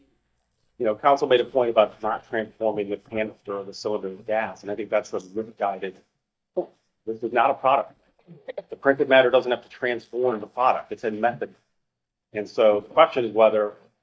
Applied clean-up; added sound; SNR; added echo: neural mask model DeepFilterNet 3.